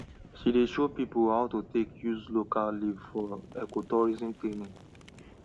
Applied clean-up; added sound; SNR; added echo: none; Boom; 19 dB; none.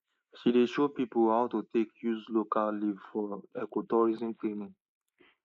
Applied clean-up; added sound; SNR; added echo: neural mask model Resemble Enhance denoiser.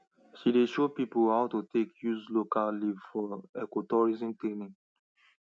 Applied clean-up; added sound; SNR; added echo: none; none; none; none.